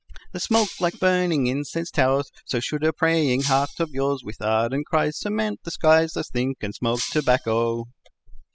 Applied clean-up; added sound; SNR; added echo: classical method spectral subtraction.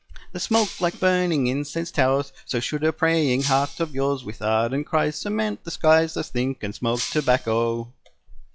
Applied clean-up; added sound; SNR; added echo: classical method log-MMSE.